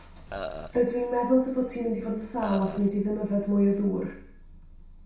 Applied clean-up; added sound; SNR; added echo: none; Burping, eructation; 9 dB; reverberation time 0.6 s.